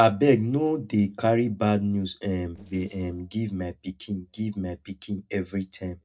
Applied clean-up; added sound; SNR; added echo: neural separator model SepFormer DNS4.